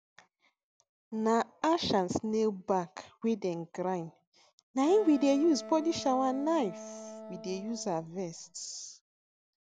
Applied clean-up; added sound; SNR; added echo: none; Wind instrument, woodwind instrument; 13 dB; none.